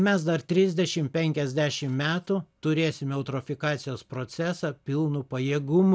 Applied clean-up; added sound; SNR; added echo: none; none; none; none.